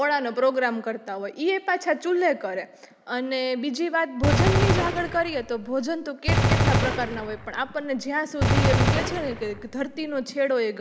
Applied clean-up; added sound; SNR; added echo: none; Gunshot, gunfire; -2 dB; none.